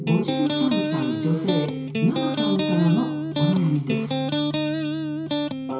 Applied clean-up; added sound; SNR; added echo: none; Electric guitar; 1 dB; reverberation time 0.6 s.